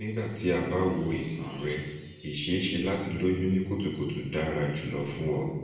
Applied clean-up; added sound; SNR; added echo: none; Wind chime; 13 dB; reverberation time 1.1 s.